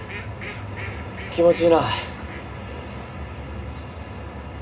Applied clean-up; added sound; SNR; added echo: none; Fowl; 17 dB; reverberation time 0.2 s.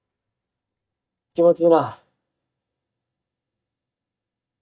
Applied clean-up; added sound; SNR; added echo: neural mask model DeepFilterNet 3.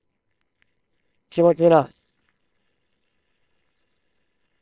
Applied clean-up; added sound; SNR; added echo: neural separator model SepFormer WHAMR!.